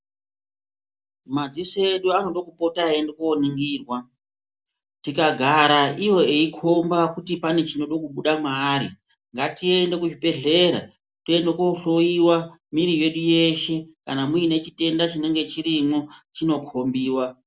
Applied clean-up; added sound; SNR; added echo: none; none; none; none.